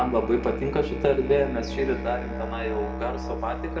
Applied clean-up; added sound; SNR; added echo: none; Musical instrument; 6 dB; reverberation time 1.8 s.